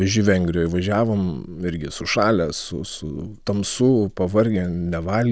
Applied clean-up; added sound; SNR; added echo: none; none; none; none.